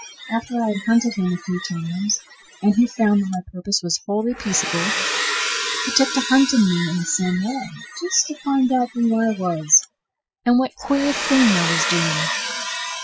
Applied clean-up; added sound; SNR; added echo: classical method Wiener filter.